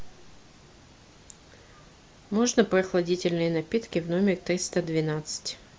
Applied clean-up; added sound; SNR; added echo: none; none; none; none.